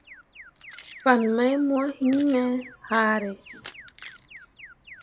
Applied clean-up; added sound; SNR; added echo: none; Keys jangling + Alarm; 20 dB; none.